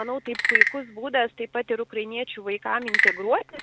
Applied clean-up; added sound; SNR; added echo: none; Wood / Percussion / Frog; -1 dB; none.